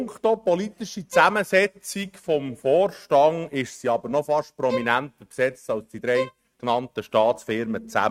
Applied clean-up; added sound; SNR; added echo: neural mask model RNNoise.